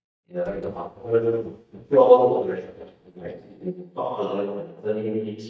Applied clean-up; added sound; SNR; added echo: neural mask model DeepFilterNet 3.